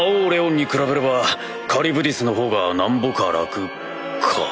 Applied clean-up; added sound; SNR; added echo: none; none; none; none.